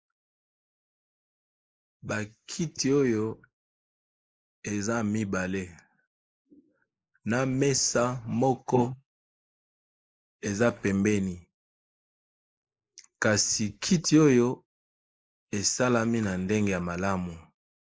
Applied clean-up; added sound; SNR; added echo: neural mask model Resemble Enhance denoiser.